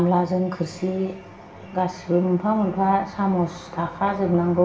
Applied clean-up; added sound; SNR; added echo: none; none; none; reverberation time 0.9 s.